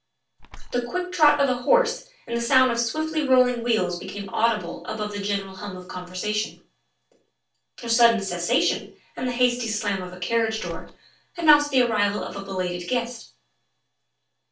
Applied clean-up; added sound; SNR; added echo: none; Bird; 10 dB; reverberation time 0.3 s.